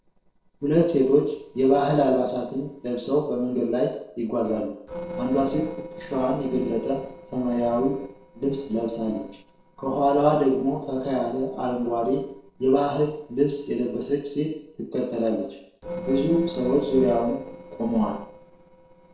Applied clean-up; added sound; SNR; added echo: neural separator model SepFormer DNS4.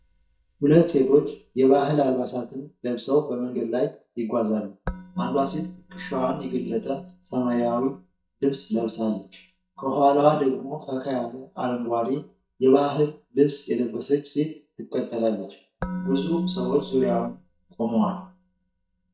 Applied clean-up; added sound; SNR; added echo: neural mask model DeepFilterNet 3.